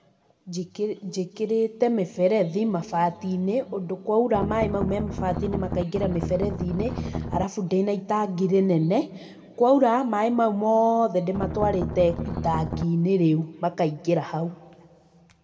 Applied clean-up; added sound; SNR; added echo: none; Strum; 5 dB; reverberation time 1.0 s.